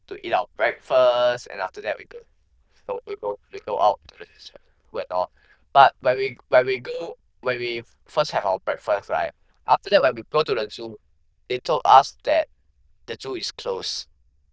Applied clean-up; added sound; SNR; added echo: neural diffusion model UNIVERSE++.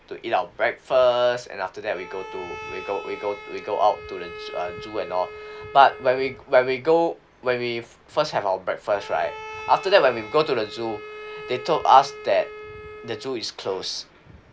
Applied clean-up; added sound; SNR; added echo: none; Bowed string instrument; 16 dB; none.